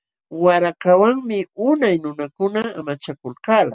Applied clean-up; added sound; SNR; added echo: none; none; none; none.